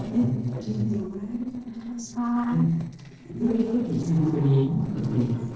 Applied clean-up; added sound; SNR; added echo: neural separator model SepFormer DNS4.